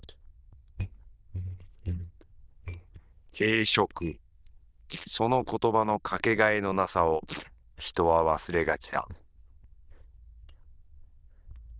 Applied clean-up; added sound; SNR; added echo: neural diffusion model UNIVERSE++.